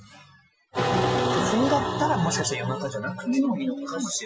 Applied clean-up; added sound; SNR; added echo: classical method Wiener filter.